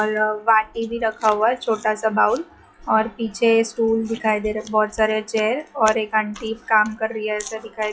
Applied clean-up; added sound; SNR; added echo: classical method WPE with log-MMSE.